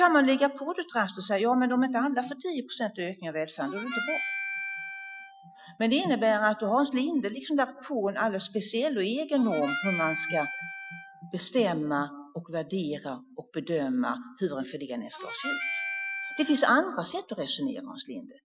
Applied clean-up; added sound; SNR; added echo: classical method Wiener filter.